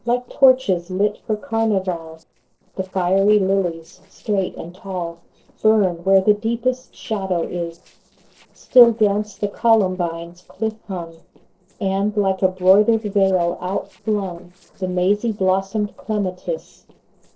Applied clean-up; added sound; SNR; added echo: neural separator model SepFormer DNS4.